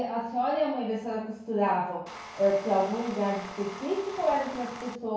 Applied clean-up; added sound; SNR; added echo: none; Tools; 13 dB; reverberation time 0.6 s.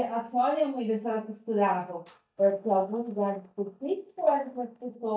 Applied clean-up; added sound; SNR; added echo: neural mask model DeepFilterNet 3.